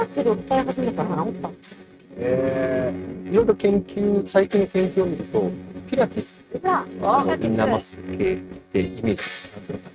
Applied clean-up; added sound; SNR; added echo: neural mask model RNNoise.